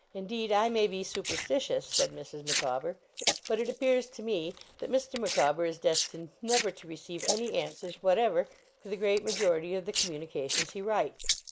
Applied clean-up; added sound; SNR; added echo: neural mask model Resemble Enhance denoiser.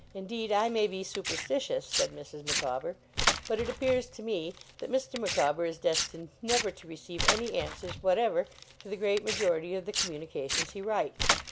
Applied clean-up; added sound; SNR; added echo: none; Tearing; 3 dB; none.